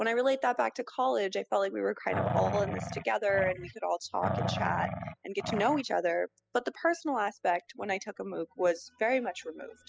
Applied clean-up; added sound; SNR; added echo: classical method spectral subtraction.